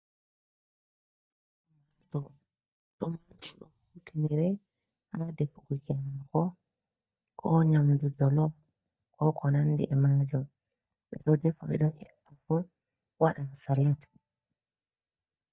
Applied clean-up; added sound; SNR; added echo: neural mask model DeepFilterNet 3.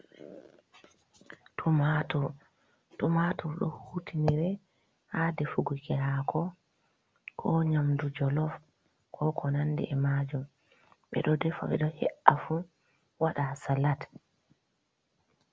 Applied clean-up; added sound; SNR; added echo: none; none; none; none.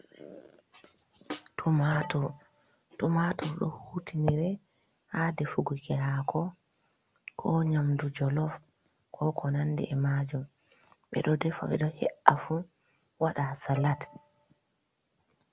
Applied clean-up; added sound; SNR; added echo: none; Snare drum + Alarm; 15 dB; none.